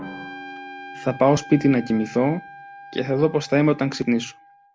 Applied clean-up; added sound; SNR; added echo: none; Drum + Trumpet; 17 dB; none.